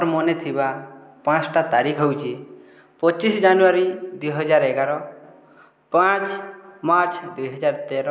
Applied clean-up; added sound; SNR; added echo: none; none; none; none.